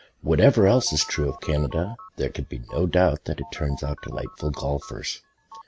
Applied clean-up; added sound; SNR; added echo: neural mask model RNNoise.